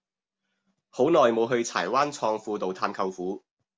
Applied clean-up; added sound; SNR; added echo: none; none; none; none.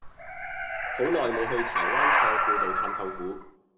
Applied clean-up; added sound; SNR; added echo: none; Animal; -5 dB; reverberation time 0.9 s.